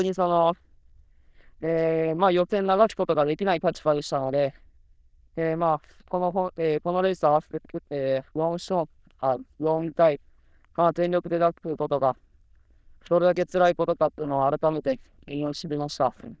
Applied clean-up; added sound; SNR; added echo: neural diffusion model UNIVERSE++.